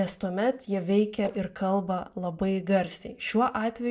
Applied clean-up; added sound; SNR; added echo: neural separator model SepFormer DNS4.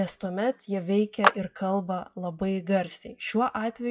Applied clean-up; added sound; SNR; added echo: classical method WPE with log-MMSE.